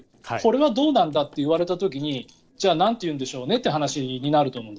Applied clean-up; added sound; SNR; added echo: neural separator model SepFormer DNS4.